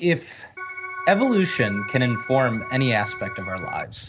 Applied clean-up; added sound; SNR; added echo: none; Organ; 9 dB; none.